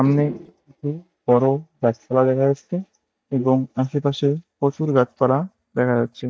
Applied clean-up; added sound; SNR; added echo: neural mask model DeepFilterNet 3.